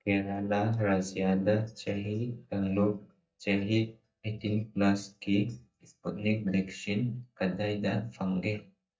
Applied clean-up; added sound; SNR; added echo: neural mask model DeepFilterNet 3.